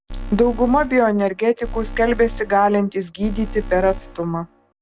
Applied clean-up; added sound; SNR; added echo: none; Alarm; 11 dB; none.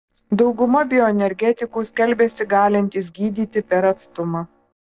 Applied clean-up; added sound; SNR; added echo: neural separator model SepFormer DNS4.